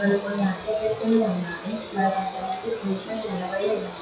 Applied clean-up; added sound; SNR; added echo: classical method WPE with log-MMSE.